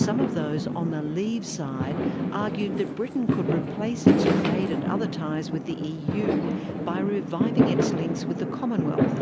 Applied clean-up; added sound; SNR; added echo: none; Fireworks; -4 dB; none.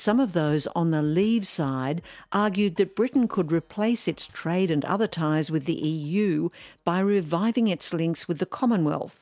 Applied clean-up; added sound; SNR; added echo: none; none; none; none.